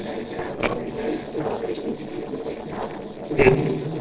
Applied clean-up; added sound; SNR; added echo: neural separator model SepFormer DNS4.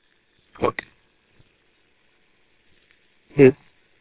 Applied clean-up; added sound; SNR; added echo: neural separator model SepFormer WHAMR!.